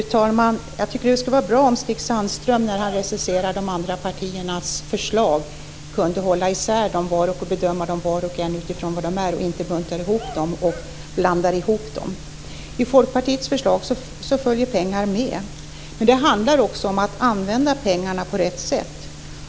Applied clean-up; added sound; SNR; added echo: none; Cheering; 18 dB; none.